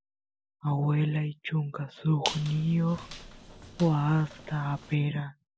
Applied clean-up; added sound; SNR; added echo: none; Squeak; 13 dB; none.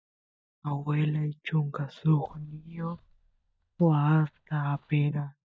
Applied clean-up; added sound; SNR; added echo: neural mask model DeepFilterNet 3.